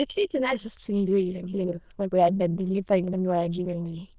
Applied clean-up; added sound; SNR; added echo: neural diffusion model UNIVERSE++.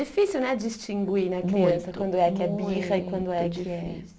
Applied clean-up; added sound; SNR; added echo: none; none; none; none.